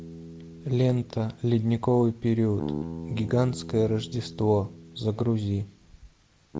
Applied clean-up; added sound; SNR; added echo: none; Bass guitar; 13 dB; none.